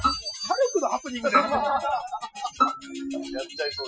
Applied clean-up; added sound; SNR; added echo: classical method Wiener filter.